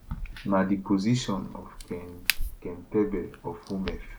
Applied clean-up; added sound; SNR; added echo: none; Crack; 7 dB; none.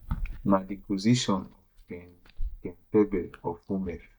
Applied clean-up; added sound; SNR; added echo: neural mask model DeepFilterNet 3.